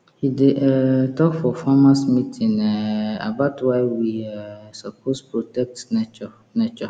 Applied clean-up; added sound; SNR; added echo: none; none; none; none.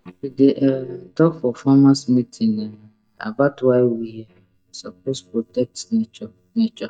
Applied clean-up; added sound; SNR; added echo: neural mask model DeepFilterNet 3.